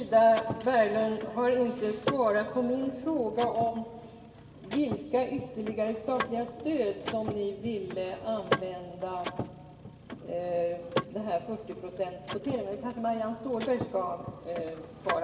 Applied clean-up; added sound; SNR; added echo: none; Mechanisms / Car; 10 dB; reverberation time 2.4 s.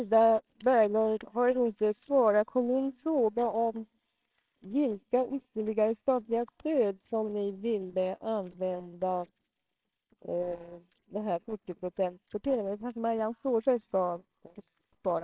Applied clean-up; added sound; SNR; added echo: neural separator model SepFormer WHAMR!.